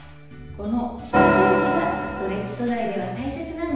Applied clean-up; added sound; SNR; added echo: none; Organ; -4 dB; reverberation time 1.0 s.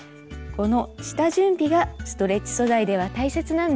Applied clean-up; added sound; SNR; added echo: none; none; none; none.